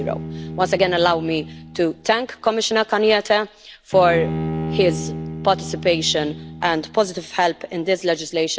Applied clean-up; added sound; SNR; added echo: none; Bowed string instrument; 10 dB; none.